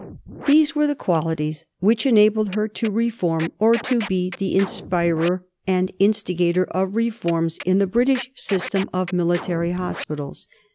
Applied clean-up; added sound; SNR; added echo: none; Scratching (performance technique); 17 dB; none.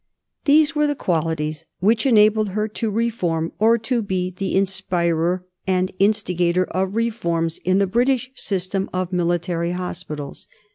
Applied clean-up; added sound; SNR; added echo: none; none; none; none.